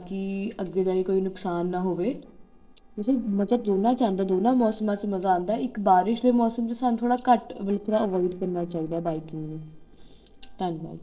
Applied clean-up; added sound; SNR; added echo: neural separator model SepFormer DNS4.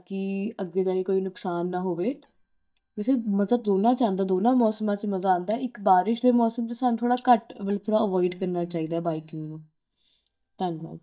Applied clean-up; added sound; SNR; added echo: neural mask model DeepFilterNet 3.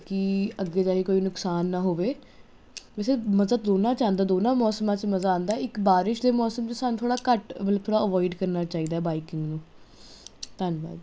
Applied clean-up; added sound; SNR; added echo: none; none; none; none.